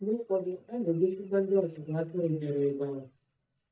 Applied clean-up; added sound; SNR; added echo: neural mask model DeepFilterNet 3.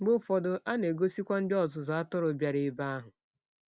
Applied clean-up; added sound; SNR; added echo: none; none; none; none.